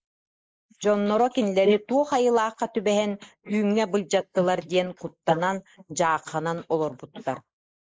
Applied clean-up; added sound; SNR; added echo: neural mask model Resemble Enhance denoiser.